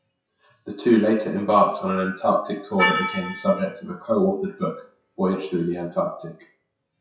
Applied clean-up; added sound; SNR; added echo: classical method WPE with log-MMSE.